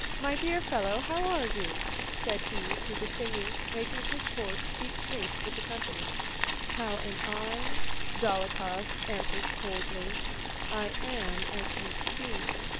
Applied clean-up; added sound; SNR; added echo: none; Boiling; -5 dB; none.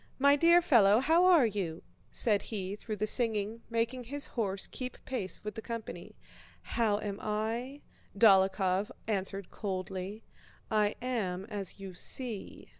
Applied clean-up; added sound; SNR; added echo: none; none; none; none.